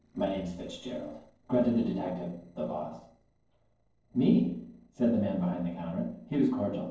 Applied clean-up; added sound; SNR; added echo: neural separator model SepFormer DNS4.